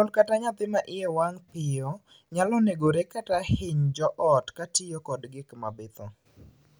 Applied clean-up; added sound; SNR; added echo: none; none; none; none.